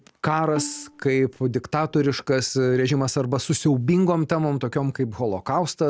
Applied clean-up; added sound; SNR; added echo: none; Bowed string instrument; 16 dB; none.